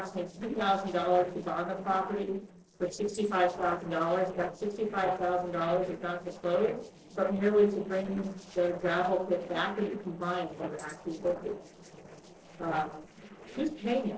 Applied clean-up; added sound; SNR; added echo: neural separator model SepFormer DNS4.